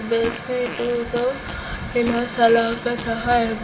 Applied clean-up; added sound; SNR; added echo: none; Fart; 15 dB; reverberation time 0.2 s.